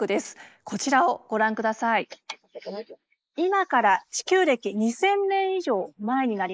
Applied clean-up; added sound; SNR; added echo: neural mask model Resemble Enhance denoiser.